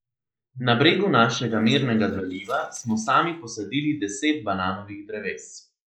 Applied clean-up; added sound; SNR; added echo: neural mask model Resemble Enhance denoiser.